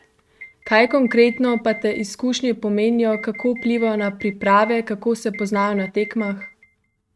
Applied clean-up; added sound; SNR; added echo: neural mask model RNNoise.